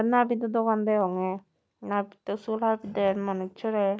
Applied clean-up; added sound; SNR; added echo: none; none; none; none.